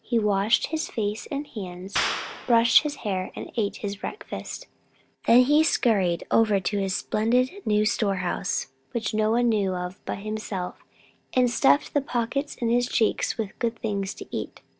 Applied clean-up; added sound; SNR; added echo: none; Clapping; 10 dB; none.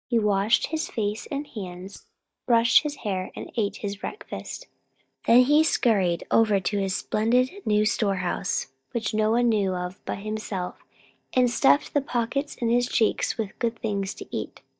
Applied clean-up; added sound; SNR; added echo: neural mask model DeepFilterNet 3.